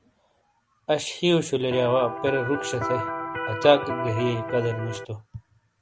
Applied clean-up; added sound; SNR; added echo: none; Electric guitar; 5 dB; none.